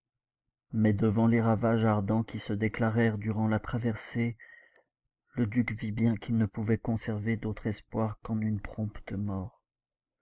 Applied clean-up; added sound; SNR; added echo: neural mask model Resemble Enhance denoiser.